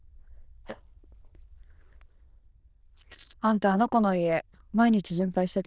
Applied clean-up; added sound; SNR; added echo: neural diffusion model UNIVERSE++.